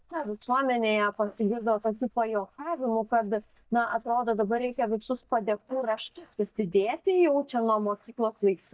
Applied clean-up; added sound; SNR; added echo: neural mask model DeepFilterNet 3.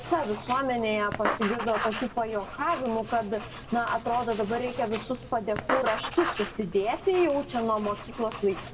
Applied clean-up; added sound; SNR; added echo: none; Writing; 7 dB; reverberation time 1.0 s.